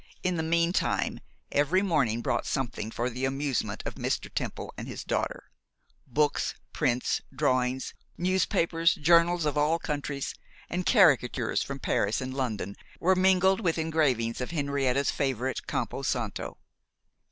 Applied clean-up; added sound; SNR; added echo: none; none; none; none.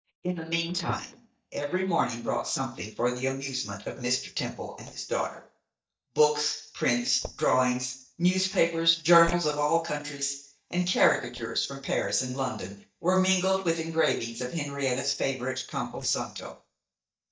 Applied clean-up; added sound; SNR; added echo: neural mask model DeepFilterNet 3.